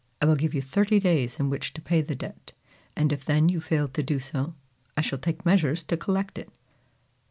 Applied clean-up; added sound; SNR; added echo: none; none; none; none.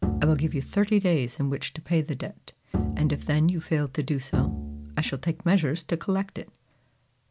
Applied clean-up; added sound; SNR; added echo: none; Bowed string instrument; 6 dB; none.